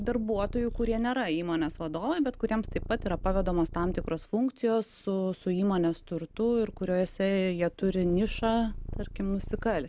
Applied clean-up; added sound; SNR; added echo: none; Purr; 10 dB; none.